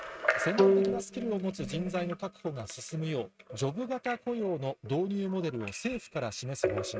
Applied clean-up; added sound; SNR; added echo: neural mask model RNNoise.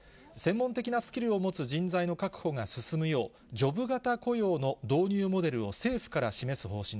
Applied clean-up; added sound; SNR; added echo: none; none; none; none.